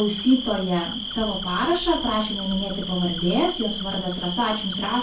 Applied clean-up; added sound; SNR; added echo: none; Cricket; 8 dB; reverberation time 0.3 s.